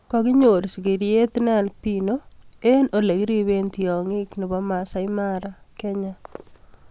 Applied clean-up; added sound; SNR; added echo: none; none; none; none.